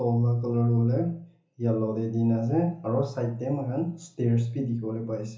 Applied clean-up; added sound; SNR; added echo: none; none; none; reverberation time 0.8 s.